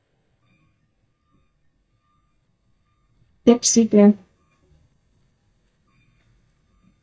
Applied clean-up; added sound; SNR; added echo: neural mask model DeepFilterNet 3.